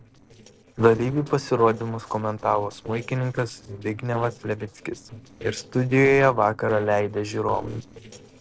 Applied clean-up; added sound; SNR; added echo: neural separator model SepFormer DNS4.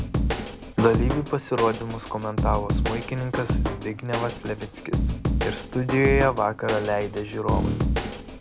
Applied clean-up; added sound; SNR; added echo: none; Drum kit; 1 dB; none.